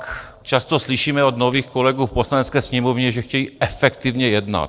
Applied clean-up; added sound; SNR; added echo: neural separator model SepFormer DNS4.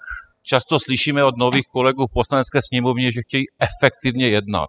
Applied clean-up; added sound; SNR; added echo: classical method spectral subtraction.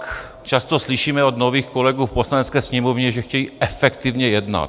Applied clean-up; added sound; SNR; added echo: none; none; none; none.